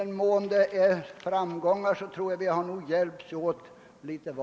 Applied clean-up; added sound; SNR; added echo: none; none; none; none.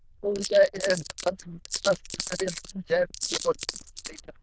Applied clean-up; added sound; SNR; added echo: neural diffusion model UNIVERSE++.